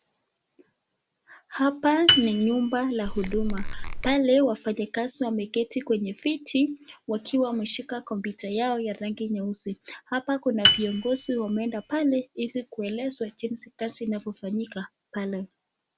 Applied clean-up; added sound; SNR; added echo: none; Piano + Squeak / Tools; 0 dB; none.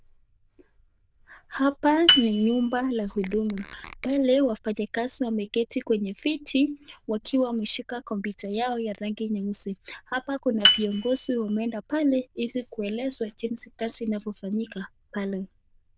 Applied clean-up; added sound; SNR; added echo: neural diffusion model UNIVERSE++.